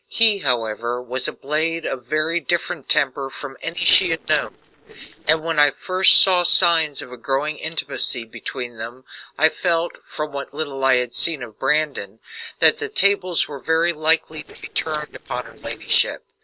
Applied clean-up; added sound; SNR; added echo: neural separator model SepFormer DNS4.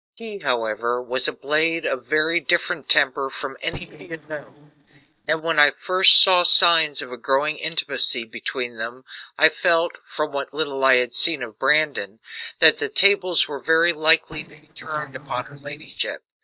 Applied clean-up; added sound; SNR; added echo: neural mask model DeepFilterNet 3.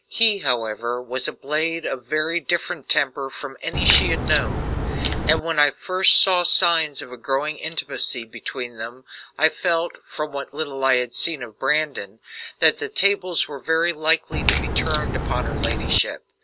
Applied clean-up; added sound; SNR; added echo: none; Crack; -1 dB; none.